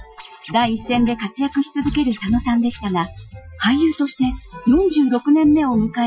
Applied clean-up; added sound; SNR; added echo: classical method Wiener filter.